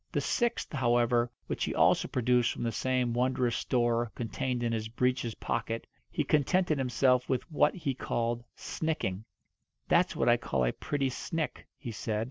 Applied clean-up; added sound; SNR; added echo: none; none; none; none.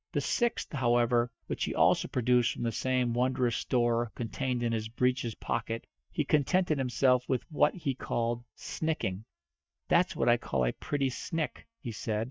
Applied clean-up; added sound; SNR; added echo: neural mask model DeepFilterNet 3.